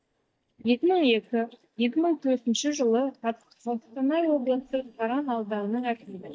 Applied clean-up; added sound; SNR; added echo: neural mask model DeepFilterNet 3.